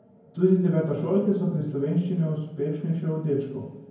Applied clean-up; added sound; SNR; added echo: none; none; none; reverberation time 0.9 s.